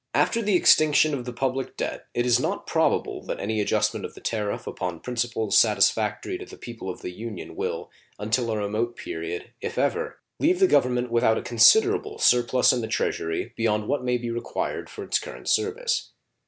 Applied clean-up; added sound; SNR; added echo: none; none; none; none.